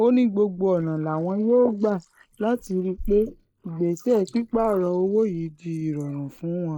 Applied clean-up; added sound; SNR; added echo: neural mask model Resemble Enhance denoiser.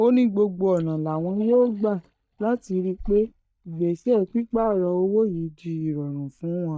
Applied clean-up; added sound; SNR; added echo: neural mask model DeepFilterNet 3.